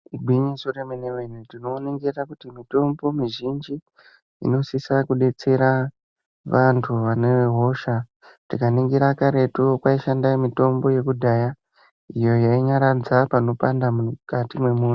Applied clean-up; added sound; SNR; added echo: none; none; none; none.